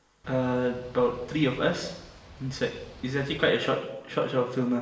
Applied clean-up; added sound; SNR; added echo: none; Boat, Water vehicle; 19 dB; reverberation time 0.9 s.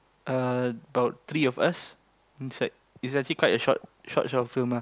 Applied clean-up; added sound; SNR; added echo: none; none; none; none.